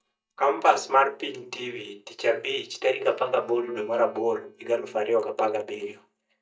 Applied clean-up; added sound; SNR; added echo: neural mask model DeepFilterNet 3.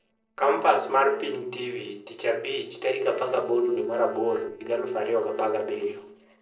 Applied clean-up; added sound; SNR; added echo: neural separator model SepFormer DNS4.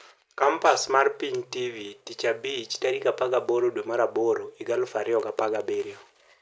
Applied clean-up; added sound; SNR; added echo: none; none; none; none.